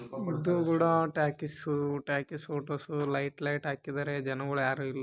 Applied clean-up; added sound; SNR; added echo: none; none; none; none.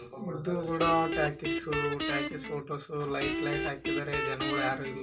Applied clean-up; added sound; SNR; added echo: none; Guitar; 1 dB; reverberation time 0.2 s.